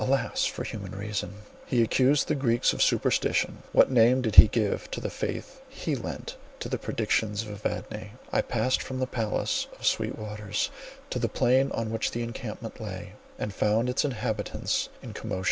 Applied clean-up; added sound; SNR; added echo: none; none; none; none.